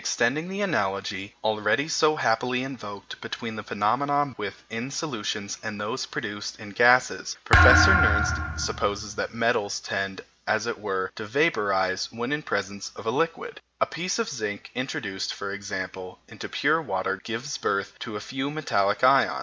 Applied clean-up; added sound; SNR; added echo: none; Thump, thud; -4 dB; none.